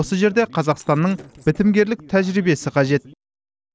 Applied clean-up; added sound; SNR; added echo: neural separator model SepFormer DNS4.